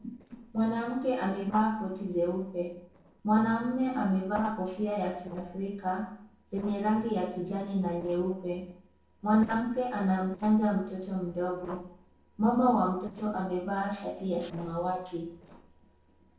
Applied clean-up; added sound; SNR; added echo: neural separator model SepFormer DNS4.